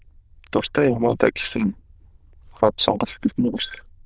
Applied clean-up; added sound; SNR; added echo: neural diffusion model UNIVERSE++.